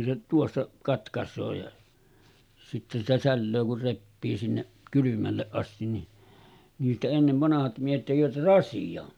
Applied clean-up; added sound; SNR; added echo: none; none; none; none.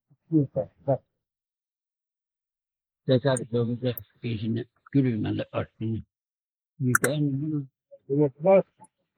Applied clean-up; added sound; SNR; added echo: neural mask model Resemble Enhance denoiser.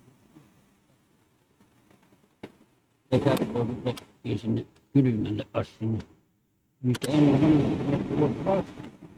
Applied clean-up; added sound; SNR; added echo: neural mask model RNNoise.